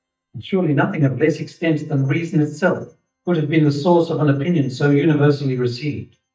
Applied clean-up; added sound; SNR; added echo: neural mask model DeepFilterNet 3.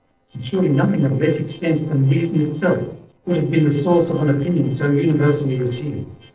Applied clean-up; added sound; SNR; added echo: neural separator model SepFormer DNS4.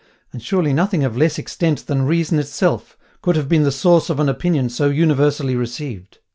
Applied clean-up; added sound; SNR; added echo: none; none; none; none.